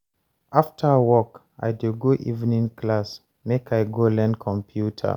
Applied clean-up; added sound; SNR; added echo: none; none; none; none.